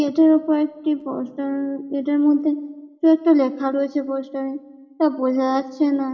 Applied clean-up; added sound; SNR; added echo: none; none; none; reverberation time 0.9 s.